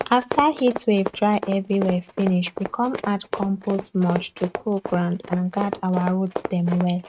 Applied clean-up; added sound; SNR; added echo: neural mask model RNNoise.